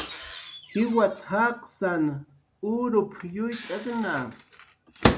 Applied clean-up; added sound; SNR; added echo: none; Microwave oven; 5 dB; none.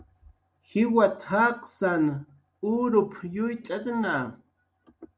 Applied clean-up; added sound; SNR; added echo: none; none; none; none.